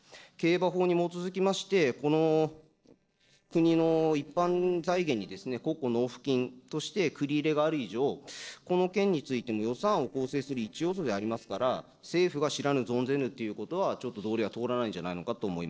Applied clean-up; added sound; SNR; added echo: neural separator model SepFormer DNS4.